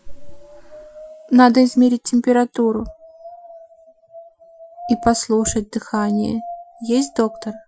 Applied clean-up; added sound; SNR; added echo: classical method Wiener filter.